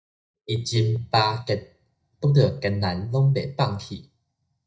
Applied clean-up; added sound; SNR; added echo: neural mask model DeepFilterNet 3.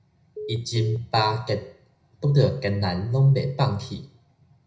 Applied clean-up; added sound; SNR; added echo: none; Telephone; 12 dB; reverberation time 0.5 s.